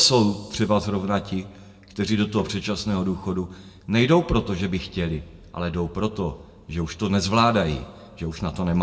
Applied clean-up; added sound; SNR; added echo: none; Tap; 12 dB; reverberation time 1.1 s.